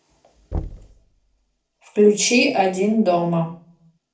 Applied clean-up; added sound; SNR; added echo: none; Knock; 14 dB; reverberation time 0.4 s.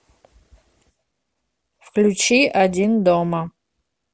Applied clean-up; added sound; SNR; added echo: none; none; none; none.